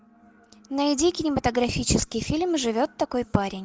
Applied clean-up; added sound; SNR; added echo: none; none; none; none.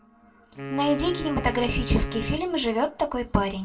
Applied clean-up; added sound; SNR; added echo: none; Wind instrument, woodwind instrument; 11 dB; reverberation time 0.2 s.